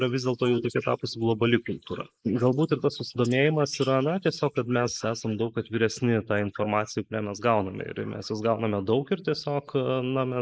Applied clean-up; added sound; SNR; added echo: neural mask model Resemble Enhance denoiser.